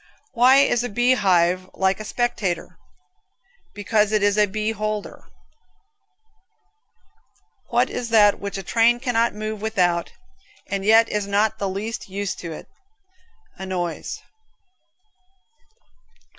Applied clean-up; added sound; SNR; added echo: none; none; none; none.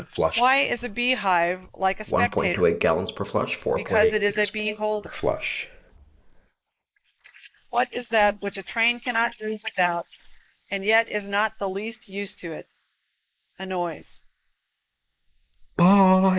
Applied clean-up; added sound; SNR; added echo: neural mask model Resemble Enhance denoiser.